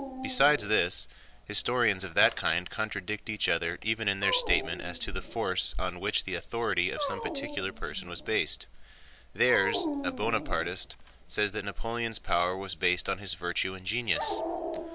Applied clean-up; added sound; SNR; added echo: none; Dog; 10 dB; none.